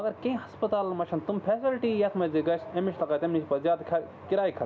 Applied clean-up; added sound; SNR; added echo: none; none; none; none.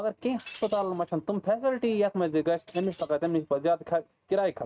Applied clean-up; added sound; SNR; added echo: neural mask model RNNoise.